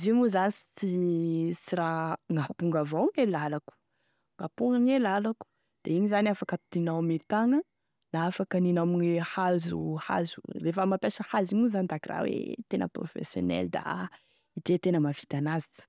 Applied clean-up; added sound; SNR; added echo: none; none; none; none.